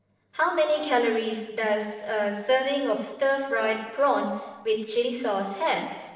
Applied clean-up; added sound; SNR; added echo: neural separator model SepFormer DNS4.